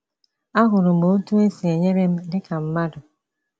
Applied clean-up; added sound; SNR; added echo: none; none; none; none.